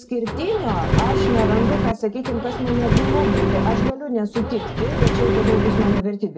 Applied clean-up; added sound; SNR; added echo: none; Engine; -3 dB; reverberation time 0.9 s.